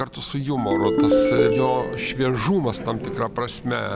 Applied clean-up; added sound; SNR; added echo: none; Ringtone; -2 dB; none.